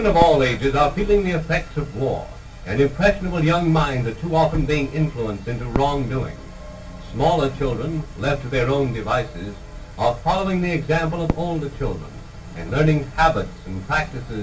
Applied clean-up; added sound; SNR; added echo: none; Fireworks; 16 dB; reverberation time 0.2 s.